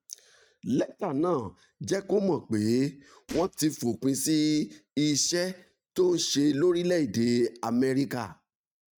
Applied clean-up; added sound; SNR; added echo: neural mask model RNNoise.